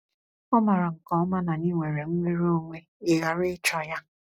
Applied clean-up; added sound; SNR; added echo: none; none; none; none.